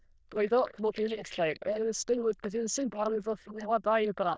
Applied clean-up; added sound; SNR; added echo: neural diffusion model UNIVERSE++.